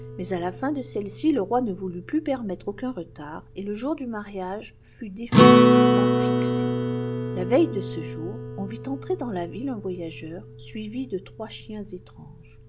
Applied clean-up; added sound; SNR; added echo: none; Acoustic guitar; -5 dB; none.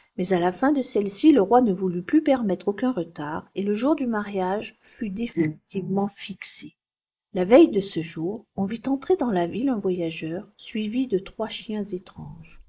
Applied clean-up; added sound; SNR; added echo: neural mask model Resemble Enhance denoiser.